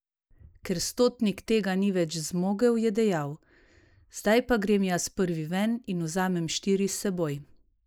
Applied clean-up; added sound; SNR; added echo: neural mask model Resemble Enhance denoiser.